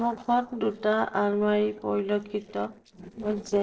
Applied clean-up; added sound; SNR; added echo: neural separator model SepFormer DNS4.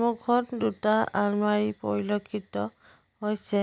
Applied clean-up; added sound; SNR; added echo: none; none; none; none.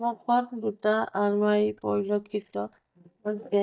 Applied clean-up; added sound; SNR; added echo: neural mask model DeepFilterNet 3.